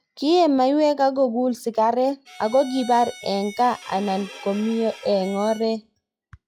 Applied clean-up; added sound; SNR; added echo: classical method log-MMSE.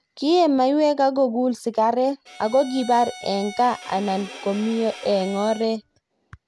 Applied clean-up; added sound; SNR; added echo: none; Bowed string instrument; 17 dB; none.